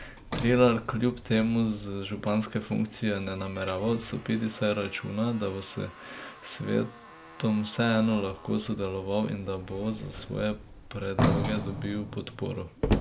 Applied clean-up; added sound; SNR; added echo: none; Slam + Sliding door; 7 dB; none.